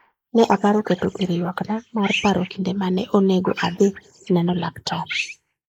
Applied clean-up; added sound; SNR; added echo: neural mask model Resemble Enhance denoiser.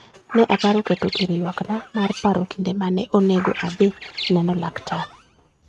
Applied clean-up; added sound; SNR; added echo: neural mask model RNNoise.